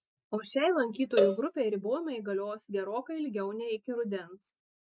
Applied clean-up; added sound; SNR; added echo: neural mask model RNNoise.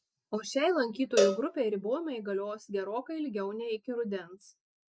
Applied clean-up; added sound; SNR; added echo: none; Cowbell; 3 dB; none.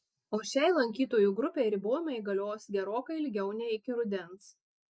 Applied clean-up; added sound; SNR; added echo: none; none; none; none.